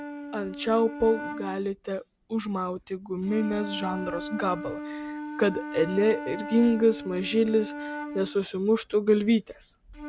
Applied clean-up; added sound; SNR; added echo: none; Wind instrument, woodwind instrument; 11 dB; none.